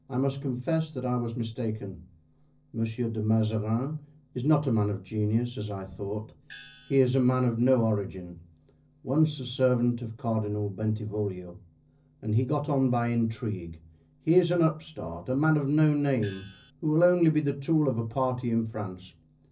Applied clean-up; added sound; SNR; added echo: neural separator model SepFormer DNS4.